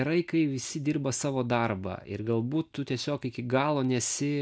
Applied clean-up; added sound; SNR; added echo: none; none; none; none.